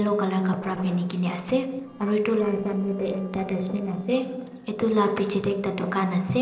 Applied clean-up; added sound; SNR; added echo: neural separator model SepFormer DNS4.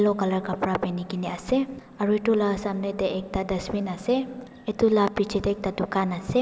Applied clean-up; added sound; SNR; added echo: none; none; none; none.